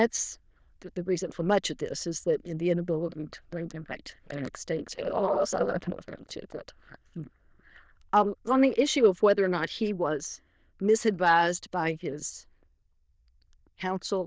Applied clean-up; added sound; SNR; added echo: neural diffusion model UNIVERSE++.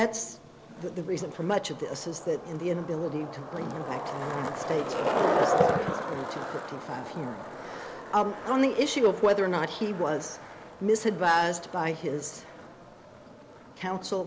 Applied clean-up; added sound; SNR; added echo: none; Skateboard; 4 dB; none.